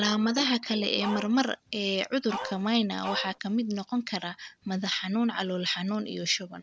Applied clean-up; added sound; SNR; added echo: none; Dog; 8 dB; none.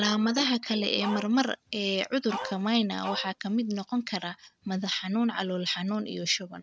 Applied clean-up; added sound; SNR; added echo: neural mask model RNNoise.